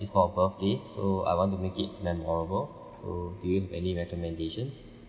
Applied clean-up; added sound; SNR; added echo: none; none; none; none.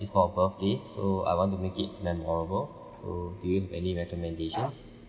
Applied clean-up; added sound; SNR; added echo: none; Bark; 8 dB; none.